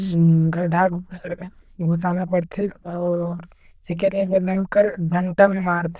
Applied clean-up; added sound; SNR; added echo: neural diffusion model UNIVERSE++.